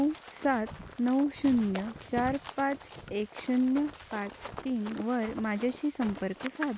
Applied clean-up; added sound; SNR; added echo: none; Run; 13 dB; none.